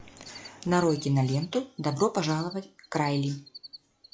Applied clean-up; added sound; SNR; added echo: classical method log-MMSE.